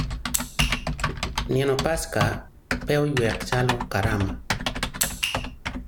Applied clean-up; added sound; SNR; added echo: none; Typing; 2 dB; none.